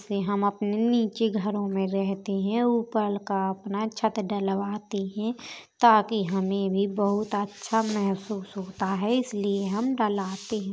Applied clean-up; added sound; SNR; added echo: none; none; none; none.